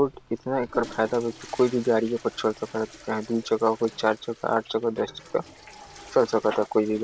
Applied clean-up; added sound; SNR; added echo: none; Toilet flush / Water; 19 dB; none.